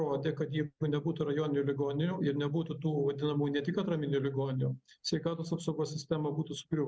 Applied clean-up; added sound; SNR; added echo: none; none; none; none.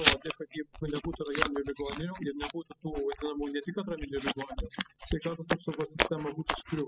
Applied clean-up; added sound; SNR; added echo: classical method spectral subtraction.